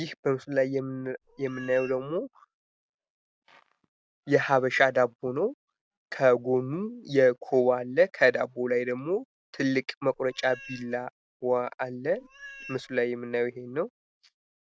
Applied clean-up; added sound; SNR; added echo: none; Meow; 19 dB; none.